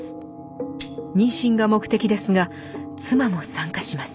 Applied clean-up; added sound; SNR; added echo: none; Tambourine; 10 dB; none.